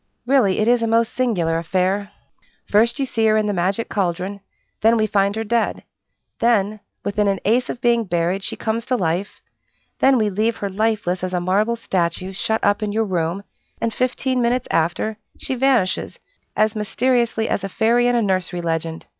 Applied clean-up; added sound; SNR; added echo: none; none; none; none.